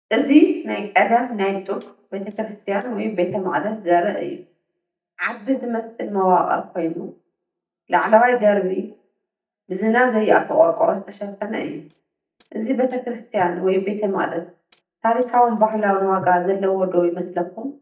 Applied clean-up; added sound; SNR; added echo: neural mask model DeepFilterNet 3.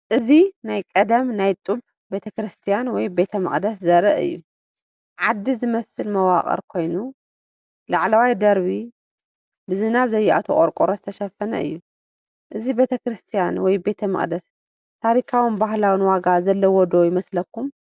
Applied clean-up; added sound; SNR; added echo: none; none; none; none.